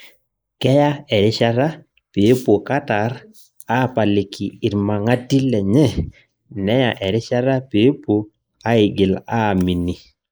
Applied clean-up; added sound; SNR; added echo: neural mask model Resemble Enhance denoiser.